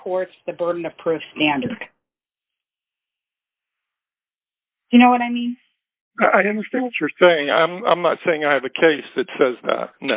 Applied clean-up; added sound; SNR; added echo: neural mask model Resemble Enhance denoiser.